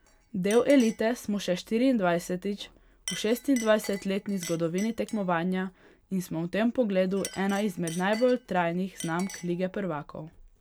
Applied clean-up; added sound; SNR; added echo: none; Chink, clink; 18 dB; none.